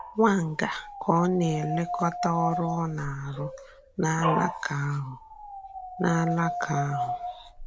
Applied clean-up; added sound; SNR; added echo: none; Dog; 7 dB; none.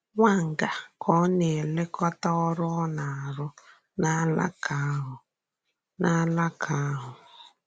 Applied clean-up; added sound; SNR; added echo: none; none; none; none.